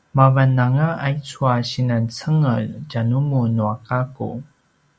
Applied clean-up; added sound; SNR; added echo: none; none; none; none.